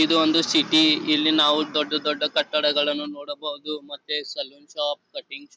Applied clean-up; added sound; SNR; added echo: none; none; none; none.